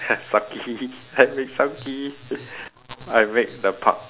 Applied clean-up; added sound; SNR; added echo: none; none; none; none.